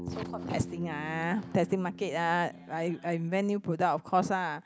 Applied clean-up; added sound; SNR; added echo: none; Bass guitar; 14 dB; none.